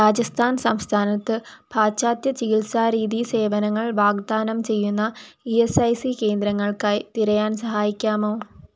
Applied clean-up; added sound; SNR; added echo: none; none; none; none.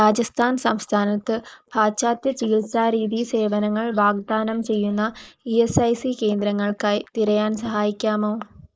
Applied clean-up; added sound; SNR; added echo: neural mask model Resemble Enhance denoiser.